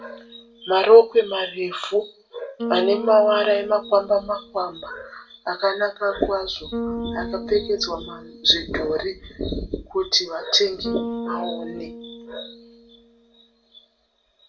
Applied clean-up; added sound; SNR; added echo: none; Bass guitar; 12 dB; reverberation time 0.2 s.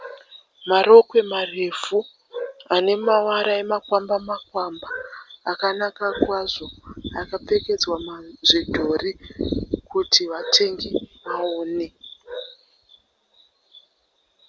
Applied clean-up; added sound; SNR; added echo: none; none; none; none.